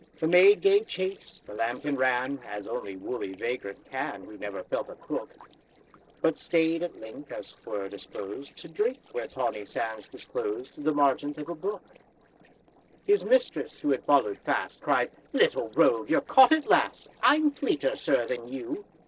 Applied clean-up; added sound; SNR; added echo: neural separator model SepFormer DNS4.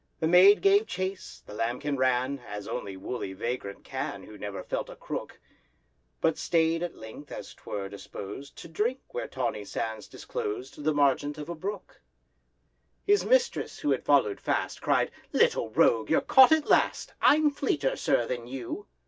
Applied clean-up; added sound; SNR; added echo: none; none; none; none.